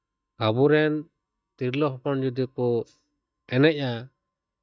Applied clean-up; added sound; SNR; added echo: neural mask model DeepFilterNet 3.